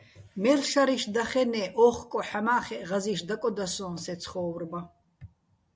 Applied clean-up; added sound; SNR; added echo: none; none; none; none.